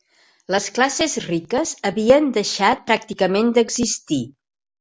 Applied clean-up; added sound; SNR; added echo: none; none; none; none.